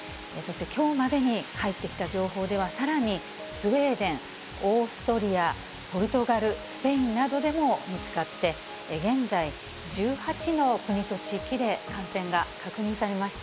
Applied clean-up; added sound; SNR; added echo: none; Water; 16 dB; none.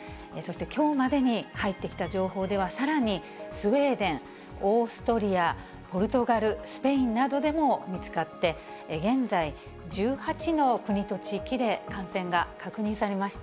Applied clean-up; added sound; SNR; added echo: none; none; none; none.